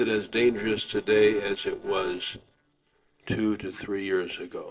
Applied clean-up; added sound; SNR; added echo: neural separator model SepFormer DNS4.